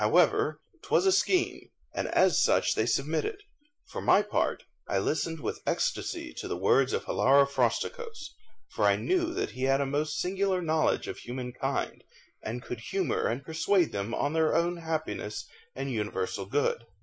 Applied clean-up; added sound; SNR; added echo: neural mask model Resemble Enhance denoiser.